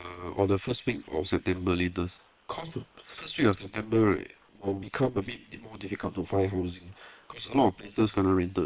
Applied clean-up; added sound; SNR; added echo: neural separator model SepFormer WHAM!.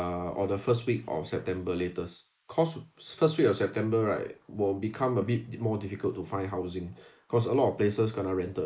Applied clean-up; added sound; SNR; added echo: neural mask model Resemble Enhance denoiser.